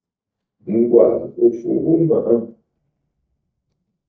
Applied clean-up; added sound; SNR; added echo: neural mask model DeepFilterNet 3.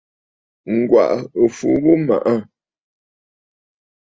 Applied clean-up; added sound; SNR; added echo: none; none; none; none.